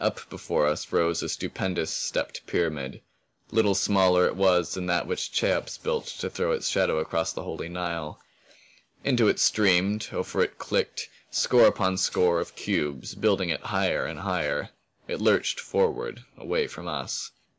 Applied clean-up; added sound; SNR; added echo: none; none; none; none.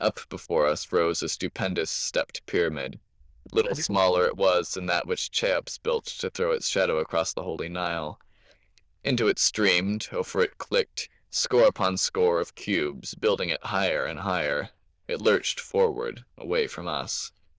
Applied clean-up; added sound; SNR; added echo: neural diffusion model UNIVERSE++.